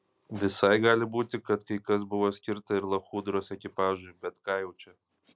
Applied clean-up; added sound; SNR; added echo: none; none; none; none.